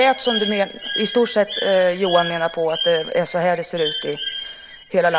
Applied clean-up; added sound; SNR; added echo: none; Bird; 9 dB; none.